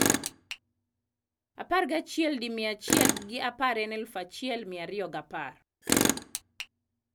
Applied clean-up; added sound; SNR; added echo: none; Tools; 0 dB; none.